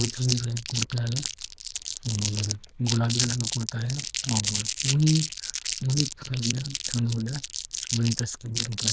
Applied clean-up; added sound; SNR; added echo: neural diffusion model UNIVERSE++.